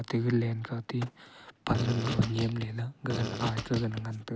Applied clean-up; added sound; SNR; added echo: none; Fart; 5 dB; none.